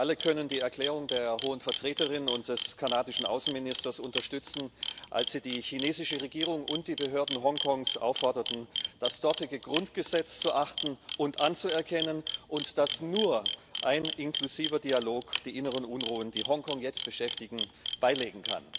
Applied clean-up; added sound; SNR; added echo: none; Camera; 4 dB; none.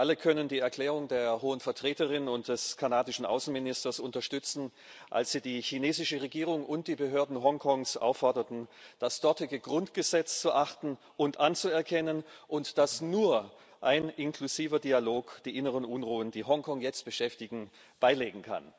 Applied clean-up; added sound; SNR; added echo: none; none; none; none.